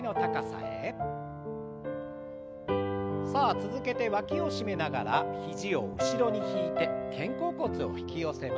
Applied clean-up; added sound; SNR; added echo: none; none; none; none.